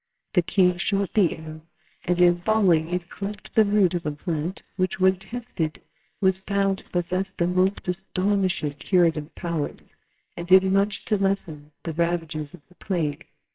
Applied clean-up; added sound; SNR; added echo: neural separator model SepFormer WHAMR!.